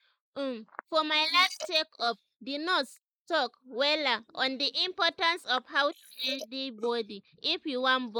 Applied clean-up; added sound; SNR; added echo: neural mask model Resemble Enhance denoiser.